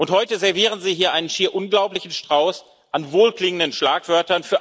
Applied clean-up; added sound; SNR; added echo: none; none; none; none.